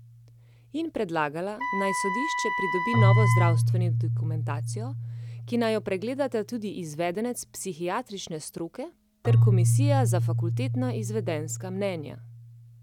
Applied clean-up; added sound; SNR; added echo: none; Keyboard (musical) + Wind instrument, woodwind instrument; -4 dB; none.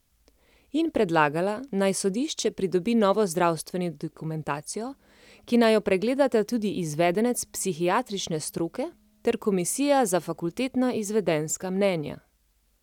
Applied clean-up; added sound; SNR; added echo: none; none; none; none.